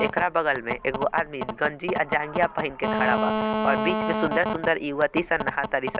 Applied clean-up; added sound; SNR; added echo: none; Telephone; 3 dB; none.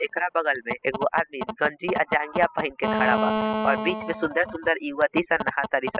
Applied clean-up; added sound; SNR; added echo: classical method spectral subtraction.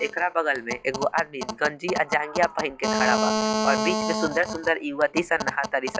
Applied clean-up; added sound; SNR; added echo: classical method log-MMSE.